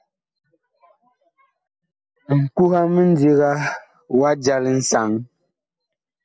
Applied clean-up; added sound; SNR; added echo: none; none; none; none.